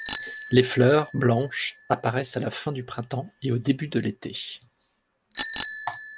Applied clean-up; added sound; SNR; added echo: none; Bicycle bell; 16 dB; none.